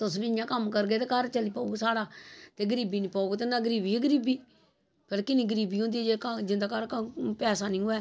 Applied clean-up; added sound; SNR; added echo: none; none; none; none.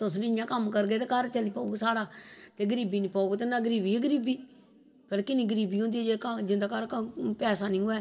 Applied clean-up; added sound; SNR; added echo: none; none; none; reverberation time 1.0 s.